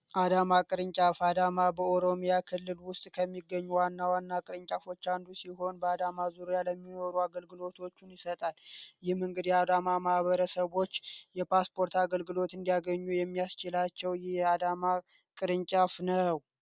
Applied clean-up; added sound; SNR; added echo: none; none; none; none.